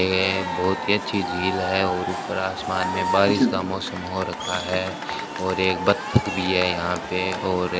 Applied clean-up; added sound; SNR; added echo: none; Crowd / Cheering; 4 dB; none.